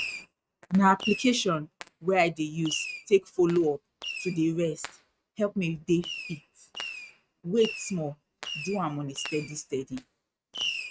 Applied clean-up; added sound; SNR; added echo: neural mask model RNNoise.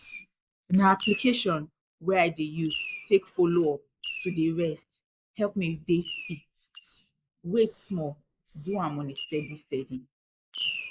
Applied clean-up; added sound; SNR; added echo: neural mask model Resemble Enhance denoiser.